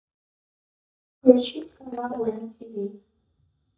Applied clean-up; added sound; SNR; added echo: neural mask model DeepFilterNet 3.